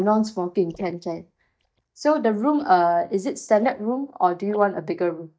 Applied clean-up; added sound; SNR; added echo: neural mask model DeepFilterNet 3.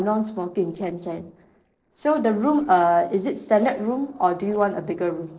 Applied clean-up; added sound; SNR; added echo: neural separator model SepFormer DNS4.